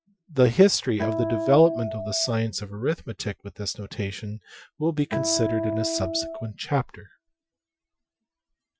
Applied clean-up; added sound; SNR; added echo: classical method Wiener filter.